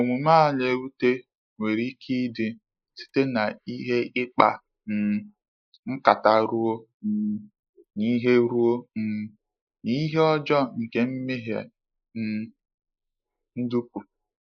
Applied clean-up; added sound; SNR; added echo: neural mask model Resemble Enhance denoiser.